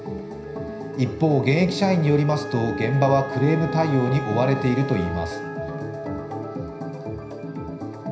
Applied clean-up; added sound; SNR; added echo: none; Wind instrument, woodwind instrument; 11 dB; reverberation time 0.5 s.